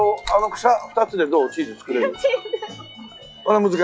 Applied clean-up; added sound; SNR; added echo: classical method log-MMSE.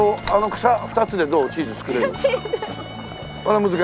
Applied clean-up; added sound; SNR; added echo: none; Slam + Water / Liquid; 18 dB; none.